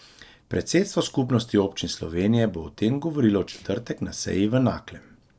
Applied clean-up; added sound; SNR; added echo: neural separator model SepFormer DNS4.